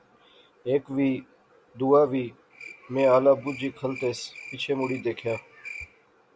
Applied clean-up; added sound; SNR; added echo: none; Cricket; 17 dB; none.